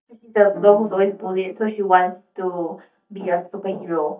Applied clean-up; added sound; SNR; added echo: neural mask model DeepFilterNet 3.